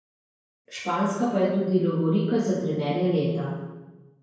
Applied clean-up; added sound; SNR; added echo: none; none; none; reverberation time 0.9 s.